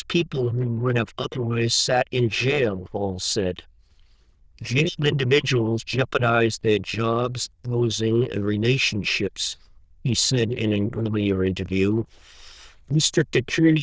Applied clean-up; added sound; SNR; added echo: neural diffusion model UNIVERSE++.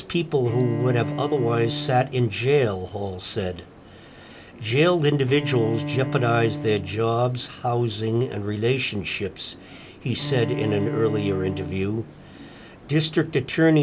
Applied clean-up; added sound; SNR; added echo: none; Bowed string instrument; 9 dB; none.